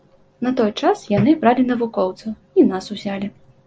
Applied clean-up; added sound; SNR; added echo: none; none; none; none.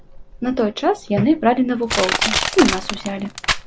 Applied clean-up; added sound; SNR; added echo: none; Crushing; 5 dB; none.